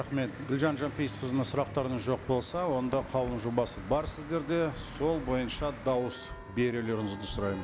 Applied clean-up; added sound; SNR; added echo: none; Church bell / Traffic noise, roadway noise; 13 dB; none.